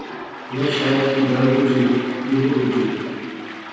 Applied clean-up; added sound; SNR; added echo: none; Toilet flush; 11 dB; reverberation time 2.1 s.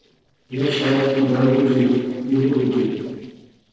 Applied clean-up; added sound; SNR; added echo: neural separator model SepFormer DNS4.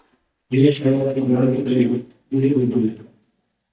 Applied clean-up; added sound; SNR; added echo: neural mask model DeepFilterNet 3.